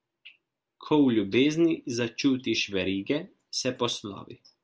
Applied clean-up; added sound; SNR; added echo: none; none; none; none.